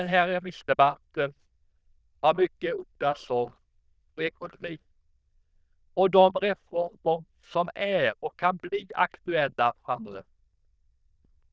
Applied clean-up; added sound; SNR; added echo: neural diffusion model UNIVERSE++.